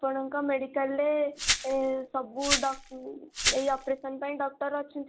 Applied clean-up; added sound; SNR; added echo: none; Glass; 2 dB; none.